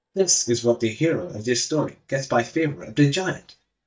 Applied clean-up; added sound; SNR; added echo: neural mask model DeepFilterNet 3.